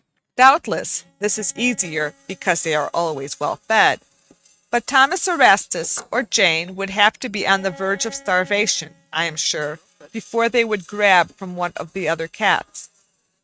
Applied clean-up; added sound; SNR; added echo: neural mask model RNNoise.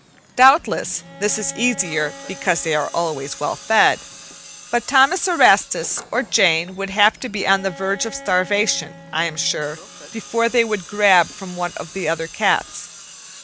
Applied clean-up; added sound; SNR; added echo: none; Bowed string instrument + Tools; 18 dB; none.